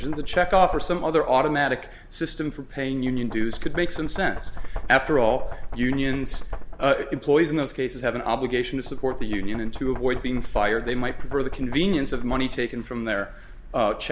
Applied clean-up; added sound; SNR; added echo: none; Knock; 5 dB; none.